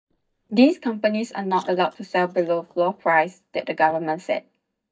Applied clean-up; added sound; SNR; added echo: neural mask model DeepFilterNet 3.